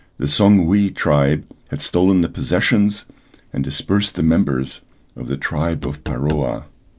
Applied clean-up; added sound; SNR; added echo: neural separator model SepFormer DNS4.